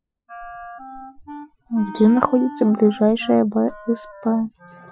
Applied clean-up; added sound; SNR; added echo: classical method Wiener filter.